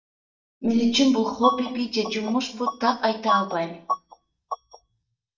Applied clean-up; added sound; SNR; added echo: neural mask model DeepFilterNet 3.